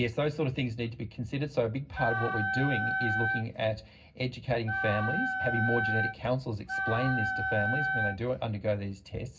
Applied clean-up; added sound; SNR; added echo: none; Wind instrument, woodwind instrument; 0 dB; reverberation time 0.4 s.